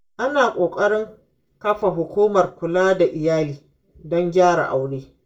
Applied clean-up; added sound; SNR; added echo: none; none; none; reverberation time 0.2 s.